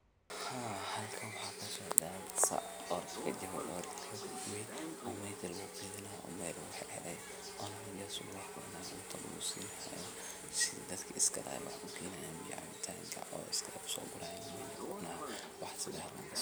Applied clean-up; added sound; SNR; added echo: none; Sliding door / Train; 13 dB; none.